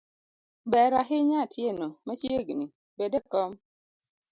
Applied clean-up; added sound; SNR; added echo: none; none; none; none.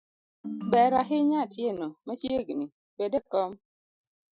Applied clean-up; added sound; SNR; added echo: classical method Wiener filter.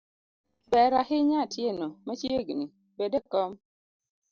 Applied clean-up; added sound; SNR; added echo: neural separator model SepFormer DNS4.